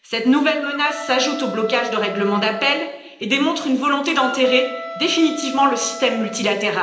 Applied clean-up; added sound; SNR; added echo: none; Wind instrument, woodwind instrument; 13 dB; reverberation time 0.8 s.